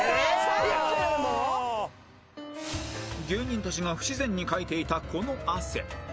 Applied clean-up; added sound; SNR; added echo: none; none; none; none.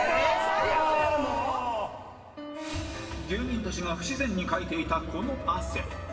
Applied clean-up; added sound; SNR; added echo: none; none; none; reverberation time 2.1 s.